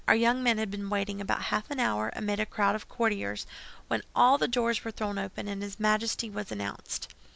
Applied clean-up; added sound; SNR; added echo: none; none; none; none.